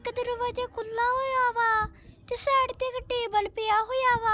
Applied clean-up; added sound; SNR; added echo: none; none; none; none.